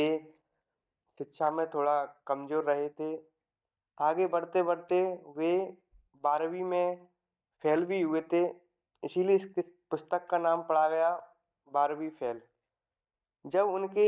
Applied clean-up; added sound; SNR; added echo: neural mask model DeepFilterNet 3.